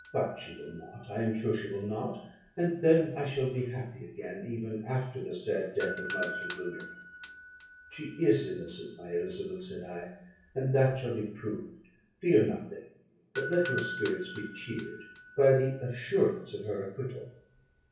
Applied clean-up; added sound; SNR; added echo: none; Doorbell; -1 dB; reverberation time 0.6 s.